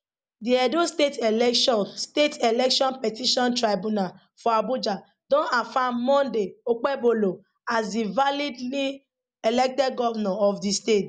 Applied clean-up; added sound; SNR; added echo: none; none; none; none.